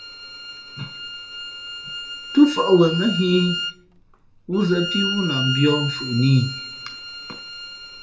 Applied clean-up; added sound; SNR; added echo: none; Bowed string instrument; 8 dB; reverberation time 0.4 s.